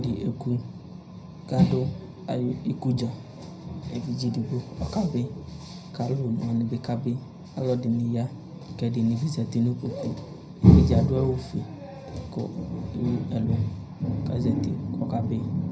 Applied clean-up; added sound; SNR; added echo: none; none; none; reverberation time 0.4 s.